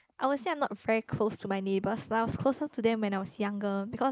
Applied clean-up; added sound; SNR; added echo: neural mask model Resemble Enhance denoiser.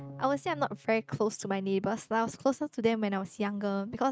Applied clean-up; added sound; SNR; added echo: neural mask model RNNoise.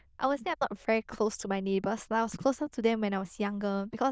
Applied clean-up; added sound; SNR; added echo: neural diffusion model UNIVERSE++.